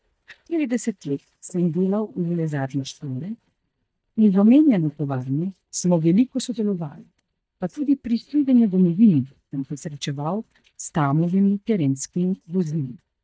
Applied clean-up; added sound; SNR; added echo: neural mask model DeepFilterNet 3.